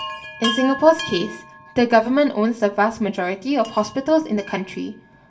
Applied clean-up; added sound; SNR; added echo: none; Chime; 13 dB; reverberation time 0.1 s.